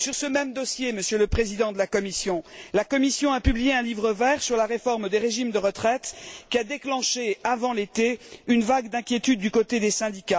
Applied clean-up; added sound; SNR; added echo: none; none; none; none.